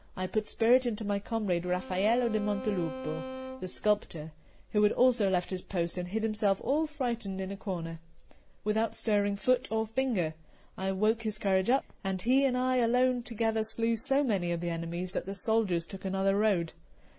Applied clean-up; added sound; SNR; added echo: none; Bowed string instrument; 12 dB; none.